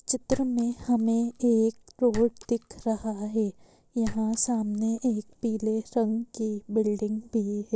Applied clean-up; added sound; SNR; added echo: none; Chink, clink; 15 dB; none.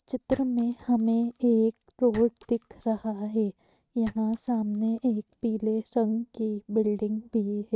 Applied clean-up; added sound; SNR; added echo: neural mask model RNNoise.